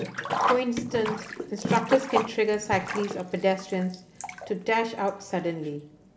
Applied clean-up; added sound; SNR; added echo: none; Sink (filling or washing); 5 dB; none.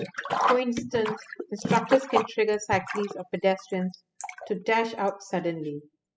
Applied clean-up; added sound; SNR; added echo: classical method spectral subtraction.